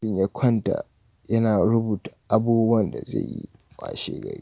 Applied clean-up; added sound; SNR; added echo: none; none; none; none.